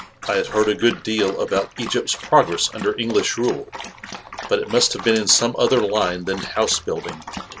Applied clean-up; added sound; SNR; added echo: none; Dog; 14 dB; none.